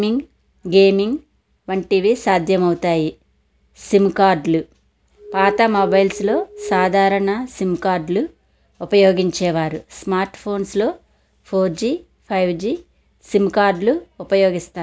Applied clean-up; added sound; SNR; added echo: none; Alarm; 7 dB; none.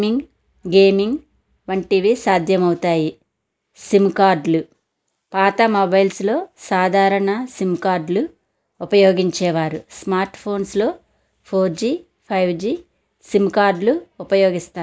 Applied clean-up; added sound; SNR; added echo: neural mask model Resemble Enhance denoiser.